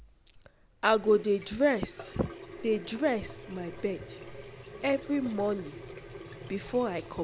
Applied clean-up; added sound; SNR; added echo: none; Sink (filling or washing) / Water tap, faucet; 14 dB; none.